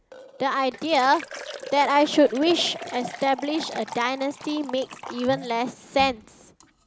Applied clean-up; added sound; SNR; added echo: none; Liquid; 14 dB; none.